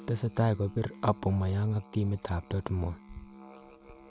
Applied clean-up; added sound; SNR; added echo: none; Musical instrument; 20 dB; none.